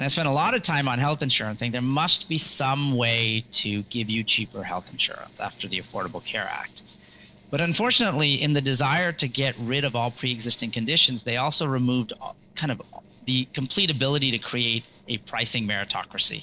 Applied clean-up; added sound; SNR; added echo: neural separator model SepFormer DNS4.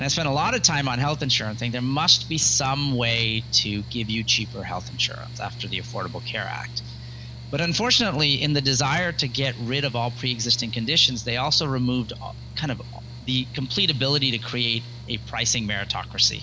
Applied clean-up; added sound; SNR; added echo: none; Mechanical fan; 12 dB; none.